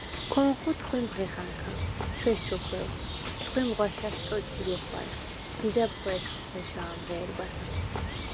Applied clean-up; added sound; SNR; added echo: none; Bird; 2 dB; none.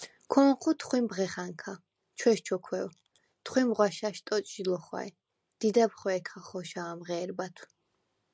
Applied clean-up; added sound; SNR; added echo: none; none; none; none.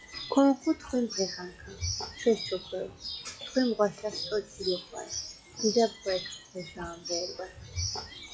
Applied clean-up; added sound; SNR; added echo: classical method log-MMSE.